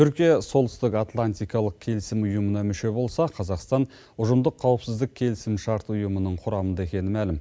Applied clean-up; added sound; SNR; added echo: none; none; none; none.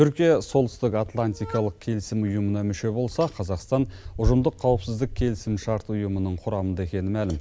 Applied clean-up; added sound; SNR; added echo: none; Bicycle; 12 dB; none.